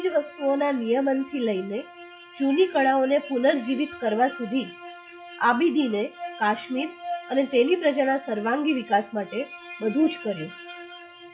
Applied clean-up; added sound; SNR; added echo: classical method log-MMSE.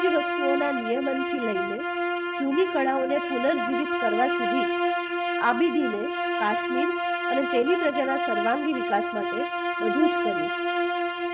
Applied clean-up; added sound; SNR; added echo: neural mask model RNNoise.